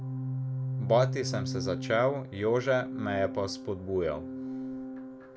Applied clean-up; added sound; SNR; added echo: none; Organ; 5 dB; none.